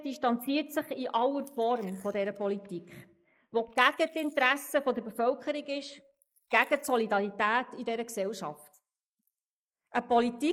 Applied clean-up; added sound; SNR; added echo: neural mask model Resemble Enhance denoiser.